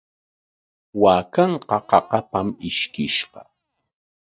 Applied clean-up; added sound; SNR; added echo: neural mask model DeepFilterNet 3.